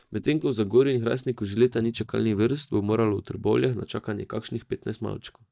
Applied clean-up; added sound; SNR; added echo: neural mask model DeepFilterNet 3.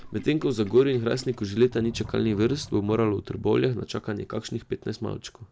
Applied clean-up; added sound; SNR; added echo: none; Sink (filling or washing); 19 dB; none.